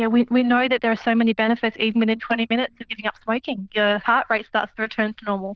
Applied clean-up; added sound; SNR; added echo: neural diffusion model UNIVERSE++.